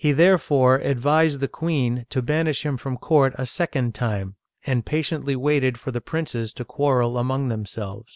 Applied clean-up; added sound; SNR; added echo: none; none; none; none.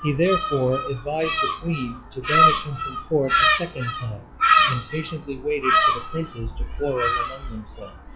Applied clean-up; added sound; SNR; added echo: classical method WPE with log-MMSE.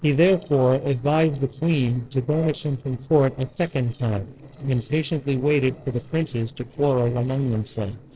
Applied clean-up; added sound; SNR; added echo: neural separator model SepFormer DNS4.